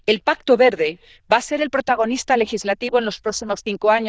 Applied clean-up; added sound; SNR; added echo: neural diffusion model UNIVERSE++.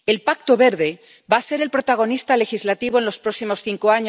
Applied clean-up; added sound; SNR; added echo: none; none; none; none.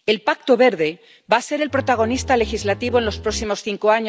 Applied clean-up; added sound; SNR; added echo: none; Bowed string instrument; 12 dB; none.